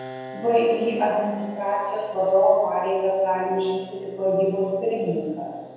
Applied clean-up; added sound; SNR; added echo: none; Piano; 17 dB; reverberation time 1.2 s.